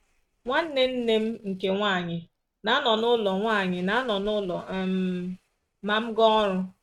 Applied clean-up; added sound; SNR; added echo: neural mask model RNNoise.